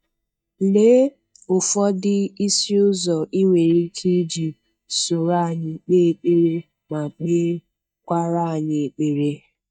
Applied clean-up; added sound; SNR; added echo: neural mask model DeepFilterNet 3.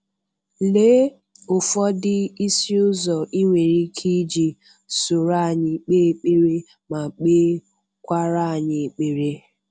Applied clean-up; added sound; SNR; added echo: none; none; none; none.